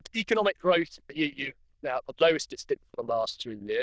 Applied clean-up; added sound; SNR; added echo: neural diffusion model UNIVERSE++.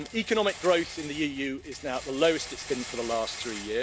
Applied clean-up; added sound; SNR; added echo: none; Rattle; 13 dB; none.